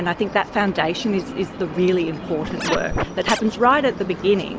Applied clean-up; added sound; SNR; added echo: none; Scratching (performance technique); 6 dB; none.